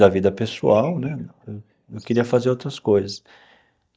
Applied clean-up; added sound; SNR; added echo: neural mask model DeepFilterNet 3.